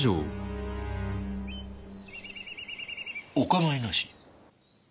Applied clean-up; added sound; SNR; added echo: none; none; none; none.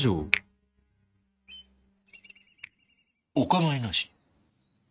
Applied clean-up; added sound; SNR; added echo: neural mask model RNNoise.